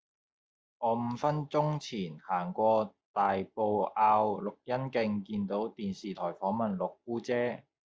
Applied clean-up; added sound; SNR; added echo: none; none; none; none.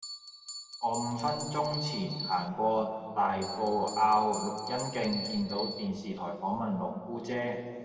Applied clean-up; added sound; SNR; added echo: none; Bell; 10 dB; reverberation time 2.1 s.